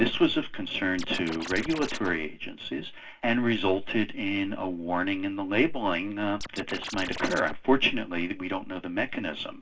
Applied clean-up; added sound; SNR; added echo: none; Scratching (performance technique); 10 dB; reverberation time 0.2 s.